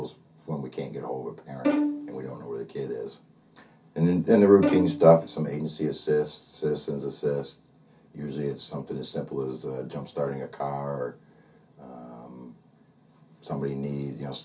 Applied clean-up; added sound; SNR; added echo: none; Bowed string instrument; 4 dB; reverberation time 0.3 s.